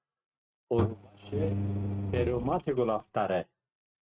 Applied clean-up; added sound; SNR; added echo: neural mask model RNNoise.